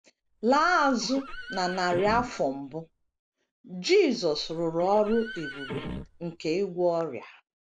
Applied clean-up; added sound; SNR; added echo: none; Livestock, farm animals, working animals; 13 dB; none.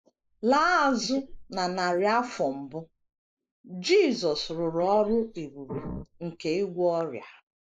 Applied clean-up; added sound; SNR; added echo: neural mask model Resemble Enhance denoiser.